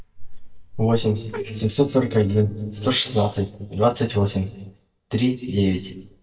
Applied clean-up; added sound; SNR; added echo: neural mask model DeepFilterNet 3.